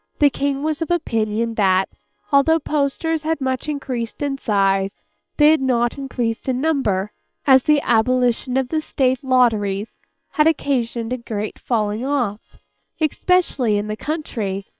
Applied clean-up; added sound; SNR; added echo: neural separator model SepFormer WHAM!.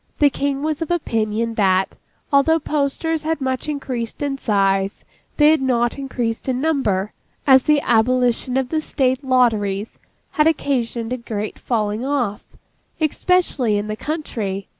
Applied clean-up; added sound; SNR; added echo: none; none; none; none.